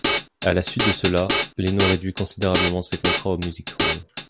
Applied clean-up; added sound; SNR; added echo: none; Drum kit; 2 dB; none.